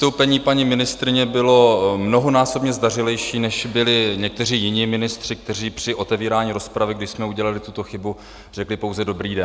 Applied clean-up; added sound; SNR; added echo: none; none; none; none.